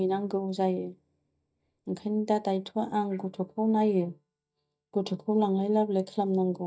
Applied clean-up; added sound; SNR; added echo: neural mask model DeepFilterNet 3.